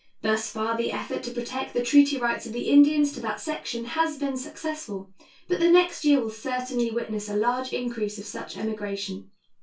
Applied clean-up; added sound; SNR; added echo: none; none; none; reverberation time 0.2 s.